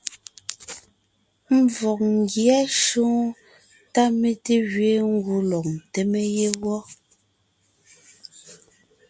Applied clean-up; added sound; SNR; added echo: none; none; none; none.